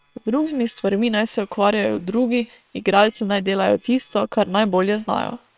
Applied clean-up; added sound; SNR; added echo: neural separator model SepFormer WHAM!.